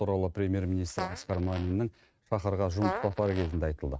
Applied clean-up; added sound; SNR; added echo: neural mask model RNNoise.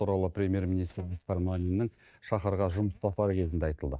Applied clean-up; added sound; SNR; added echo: neural mask model DeepFilterNet 3.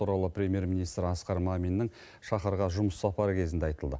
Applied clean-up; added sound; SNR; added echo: none; none; none; none.